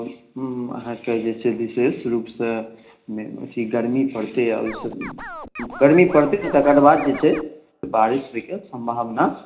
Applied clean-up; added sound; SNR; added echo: none; Scratching (performance technique); 14 dB; reverberation time 0.4 s.